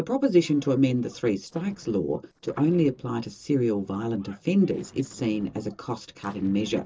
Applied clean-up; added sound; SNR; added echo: neural separator model SepFormer DNS4.